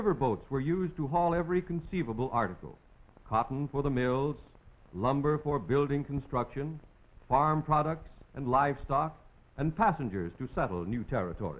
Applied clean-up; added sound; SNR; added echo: none; none; none; none.